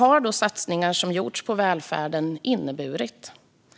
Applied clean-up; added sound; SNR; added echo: none; none; none; none.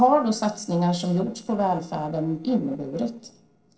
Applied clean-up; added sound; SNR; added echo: neural separator model SepFormer DNS4.